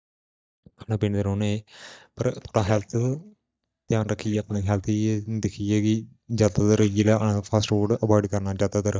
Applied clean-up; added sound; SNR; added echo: neural mask model DeepFilterNet 3.